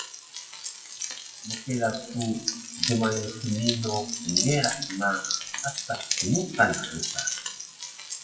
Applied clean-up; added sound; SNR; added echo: classical method WPE with log-MMSE.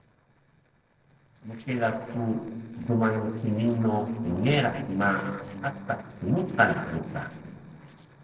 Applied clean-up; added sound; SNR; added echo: neural separator model SepFormer DNS4.